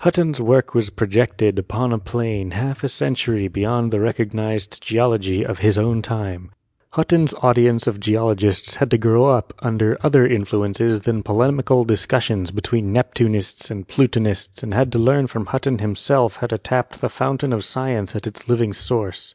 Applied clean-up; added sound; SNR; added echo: none; none; none; none.